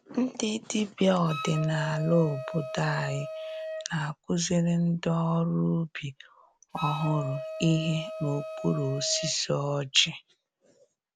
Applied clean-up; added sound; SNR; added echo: none; Wind instrument, woodwind instrument; 10 dB; none.